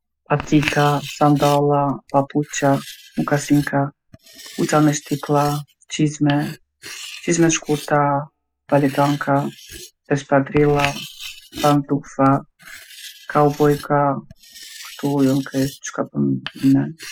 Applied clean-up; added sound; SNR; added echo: classical method spectral subtraction.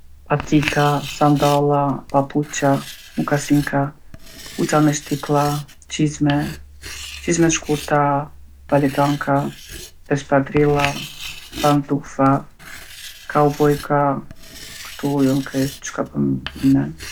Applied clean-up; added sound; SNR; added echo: none; Writing; 14 dB; none.